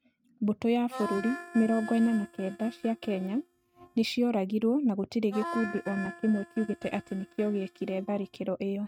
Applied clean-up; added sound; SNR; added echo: neural mask model RNNoise.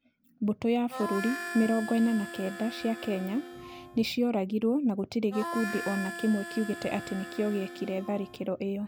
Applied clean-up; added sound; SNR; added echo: none; Harmonica; 10 dB; none.